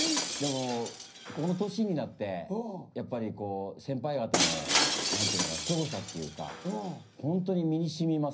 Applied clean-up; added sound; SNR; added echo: none; Shatter; 2 dB; reverberation time 0.5 s.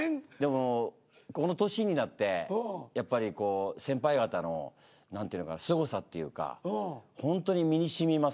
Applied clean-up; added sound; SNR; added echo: none; none; none; none.